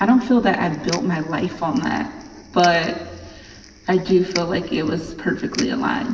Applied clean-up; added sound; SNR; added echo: none; Crackle; 16 dB; reverberation time 1.4 s.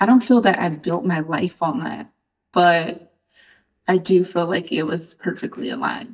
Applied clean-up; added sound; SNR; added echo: neural mask model DeepFilterNet 3.